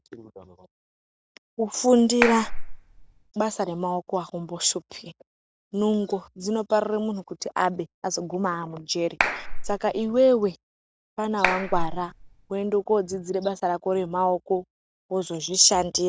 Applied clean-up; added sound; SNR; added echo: none; Clapping; 1 dB; none.